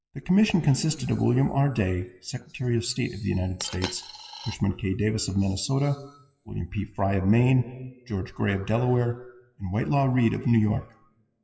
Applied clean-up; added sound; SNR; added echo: classical method WPE with log-MMSE.